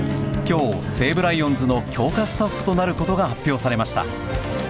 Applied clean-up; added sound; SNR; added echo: none; Acoustic guitar / Strum; 10 dB; none.